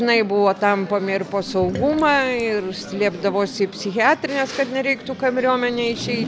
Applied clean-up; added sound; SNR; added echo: none; Sink (filling or washing); 15 dB; none.